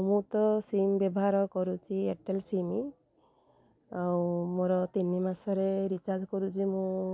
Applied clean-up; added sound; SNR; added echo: none; none; none; none.